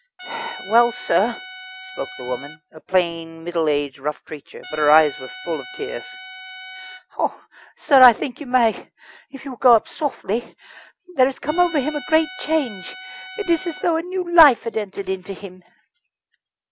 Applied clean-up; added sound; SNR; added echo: none; Trumpet; 15 dB; none.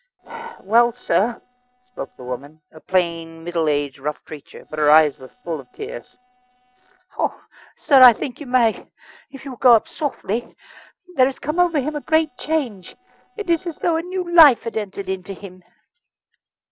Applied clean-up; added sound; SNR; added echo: neural separator model SepFormer DNS4.